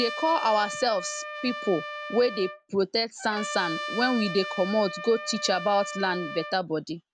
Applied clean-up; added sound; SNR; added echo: none; Trumpet; 9 dB; none.